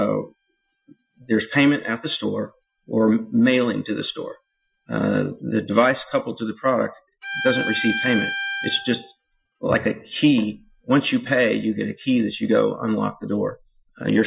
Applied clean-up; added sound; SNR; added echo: classical method Wiener filter.